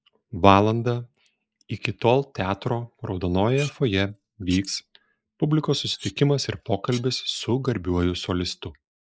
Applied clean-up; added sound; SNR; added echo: neural mask model Resemble Enhance denoiser.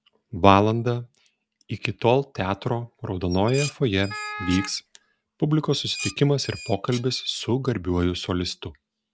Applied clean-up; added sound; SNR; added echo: none; Wind instrument, woodwind instrument + Dishes, pots, and pans; 13 dB; none.